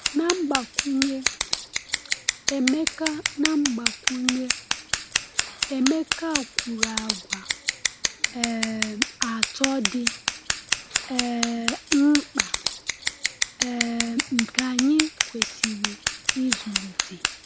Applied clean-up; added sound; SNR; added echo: none; Scissors; 0 dB; none.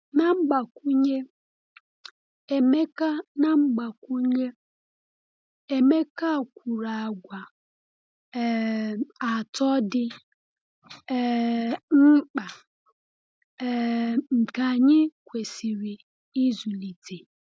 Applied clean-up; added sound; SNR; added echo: none; none; none; none.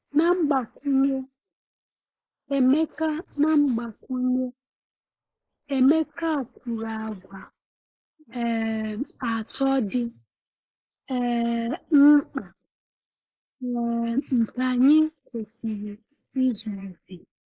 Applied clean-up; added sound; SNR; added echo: neural mask model Resemble Enhance denoiser.